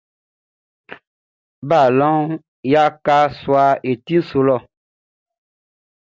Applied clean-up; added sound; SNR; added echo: none; none; none; none.